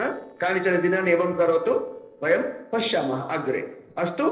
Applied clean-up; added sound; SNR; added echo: neural separator model SepFormer DNS4.